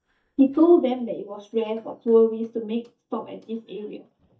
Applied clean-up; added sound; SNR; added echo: neural mask model DeepFilterNet 3.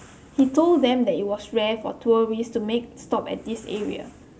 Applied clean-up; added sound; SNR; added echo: none; none; none; none.